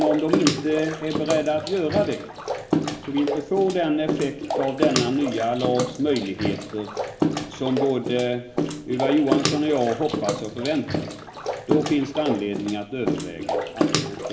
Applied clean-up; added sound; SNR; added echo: none; Bathtub (filling or washing) / Water / Splash, splatter; 2 dB; reverberation time 2.3 s.